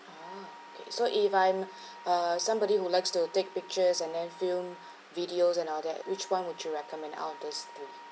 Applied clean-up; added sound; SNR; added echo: none; Wind instrument, woodwind instrument; 19 dB; none.